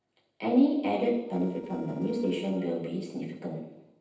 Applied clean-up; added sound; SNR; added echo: neural separator model SepFormer DNS4.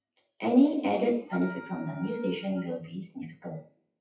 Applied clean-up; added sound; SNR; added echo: classical method WPE with log-MMSE.